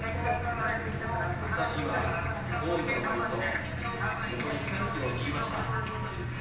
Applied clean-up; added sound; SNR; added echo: none; Wind / Fire; 15 dB; reverberation time 0.9 s.